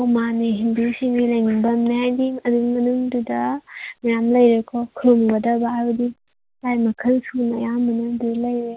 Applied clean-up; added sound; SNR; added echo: none; none; none; none.